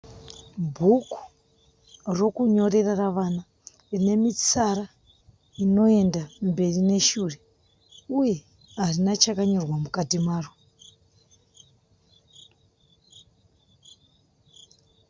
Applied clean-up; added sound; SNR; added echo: none; none; none; none.